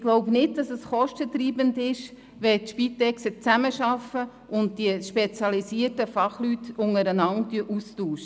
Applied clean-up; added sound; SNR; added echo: none; none; none; none.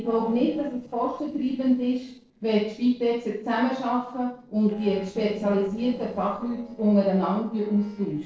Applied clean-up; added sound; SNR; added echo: neural separator model SepFormer DNS4.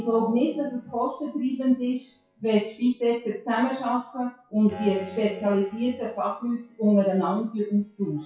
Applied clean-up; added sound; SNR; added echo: classical method WPE with log-MMSE.